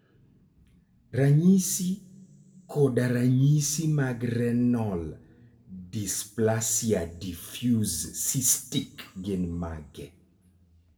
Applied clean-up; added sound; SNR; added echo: none; none; none; reverberation time 0.6 s.